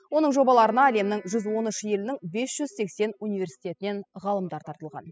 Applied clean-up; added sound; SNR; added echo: classical method spectral subtraction.